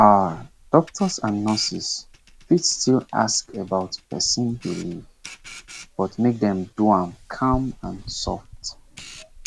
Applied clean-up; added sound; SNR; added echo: none; Camera; 18 dB; none.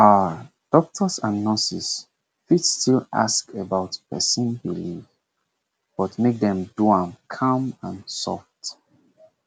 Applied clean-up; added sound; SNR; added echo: none; none; none; none.